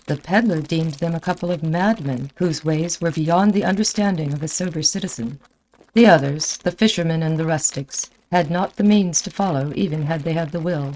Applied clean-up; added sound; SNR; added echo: neural mask model RNNoise.